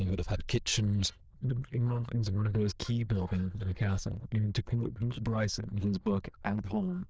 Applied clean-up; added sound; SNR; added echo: neural diffusion model UNIVERSE++.